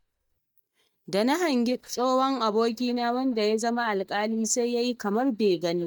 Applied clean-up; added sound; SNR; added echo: neural mask model DeepFilterNet 3.